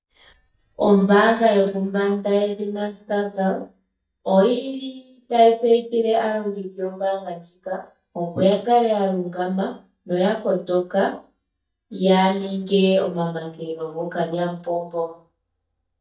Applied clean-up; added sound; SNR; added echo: neural mask model DeepFilterNet 3.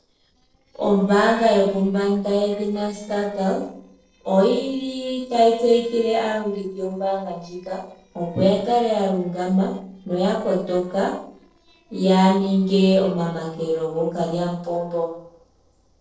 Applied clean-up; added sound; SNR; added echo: neural separator model SepFormer DNS4.